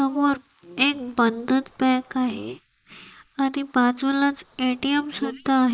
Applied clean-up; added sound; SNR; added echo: neural mask model Resemble Enhance denoiser.